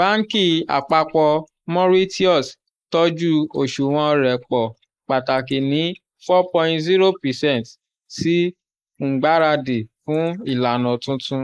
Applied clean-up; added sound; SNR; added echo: neural mask model Resemble Enhance denoiser.